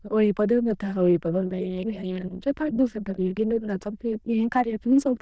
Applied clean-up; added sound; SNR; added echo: neural diffusion model UNIVERSE++.